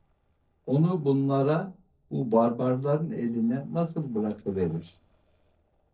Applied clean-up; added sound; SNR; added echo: neural separator model SepFormer DNS4.